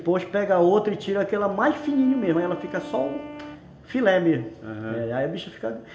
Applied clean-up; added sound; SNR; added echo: none; Wind instrument, woodwind instrument; 17 dB; reverberation time 2.0 s.